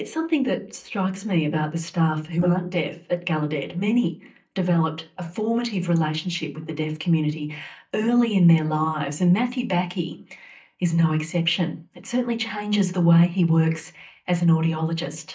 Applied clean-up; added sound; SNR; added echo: neural mask model DeepFilterNet 3.